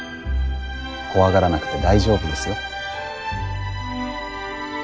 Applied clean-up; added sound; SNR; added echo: none; none; none; none.